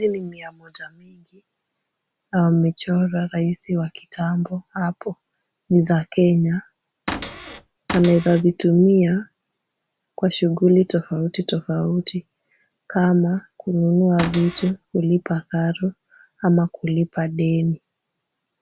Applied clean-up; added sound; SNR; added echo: none; Cupboard open or close / Door; 10 dB; none.